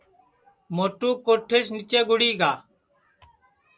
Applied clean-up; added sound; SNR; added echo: none; none; none; none.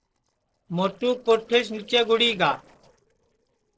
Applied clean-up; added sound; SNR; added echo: neural separator model SepFormer DNS4.